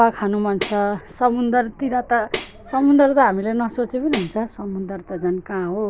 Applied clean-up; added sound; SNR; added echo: none; Tambourine; 7 dB; none.